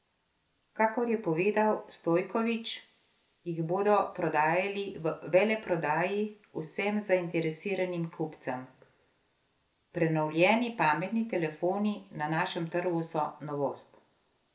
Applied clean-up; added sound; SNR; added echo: none; none; none; none.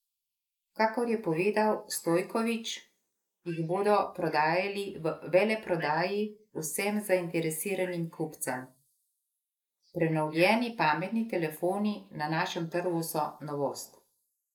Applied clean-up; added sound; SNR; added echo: neural mask model Resemble Enhance denoiser.